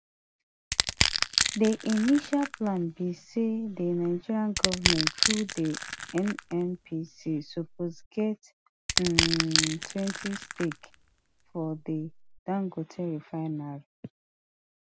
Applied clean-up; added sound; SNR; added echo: none; Crushing; 1 dB; none.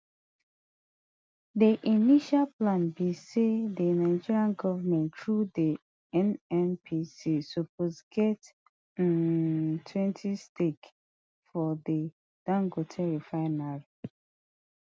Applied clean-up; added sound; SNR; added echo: none; none; none; none.